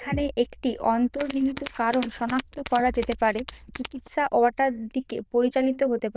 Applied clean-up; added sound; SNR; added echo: neural diffusion model UNIVERSE++.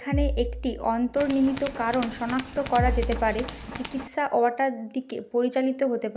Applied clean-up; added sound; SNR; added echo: none; Bass drum + Tools; 5 dB; none.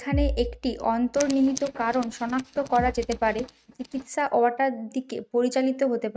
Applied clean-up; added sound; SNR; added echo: neural mask model RNNoise.